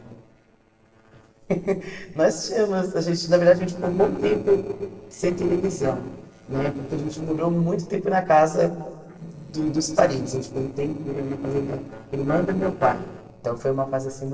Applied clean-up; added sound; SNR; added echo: neural separator model SepFormer DNS4.